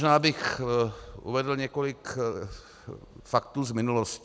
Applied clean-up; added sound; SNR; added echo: none; none; none; none.